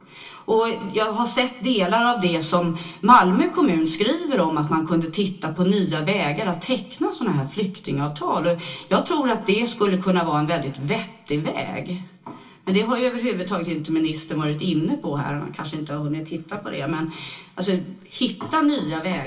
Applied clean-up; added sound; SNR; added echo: none; none; none; reverberation time 0.2 s.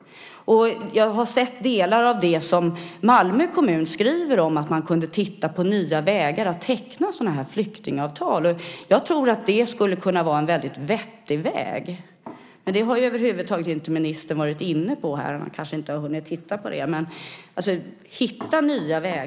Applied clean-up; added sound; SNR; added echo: none; none; none; none.